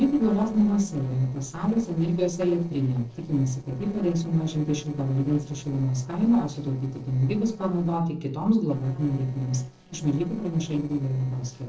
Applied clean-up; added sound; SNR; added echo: neural separator model SepFormer DNS4.